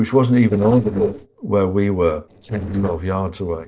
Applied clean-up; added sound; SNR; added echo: neural separator model SepFormer DNS4.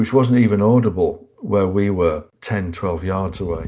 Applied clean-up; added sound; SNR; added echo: none; none; none; none.